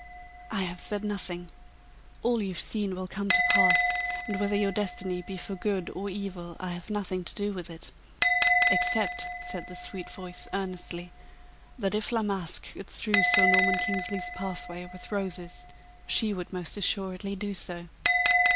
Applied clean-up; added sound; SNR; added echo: none; Bell; -1 dB; none.